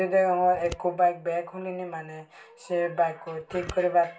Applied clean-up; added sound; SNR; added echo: none; Scissors; 18 dB; reverberation time 0.3 s.